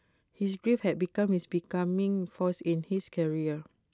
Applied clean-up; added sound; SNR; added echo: none; none; none; none.